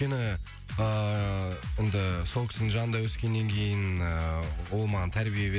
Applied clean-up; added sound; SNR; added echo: none; none; none; none.